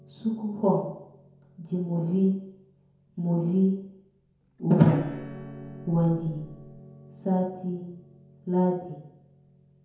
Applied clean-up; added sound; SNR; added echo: none; Acoustic guitar / Strum; 17 dB; reverberation time 0.9 s.